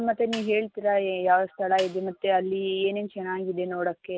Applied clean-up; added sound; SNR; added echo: none; Snare drum; 18 dB; none.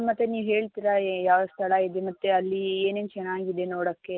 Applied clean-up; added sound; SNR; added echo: none; none; none; none.